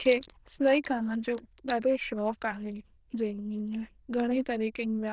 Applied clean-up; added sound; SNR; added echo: neural diffusion model UNIVERSE++.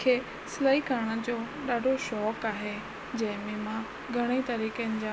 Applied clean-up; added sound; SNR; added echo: none; none; none; none.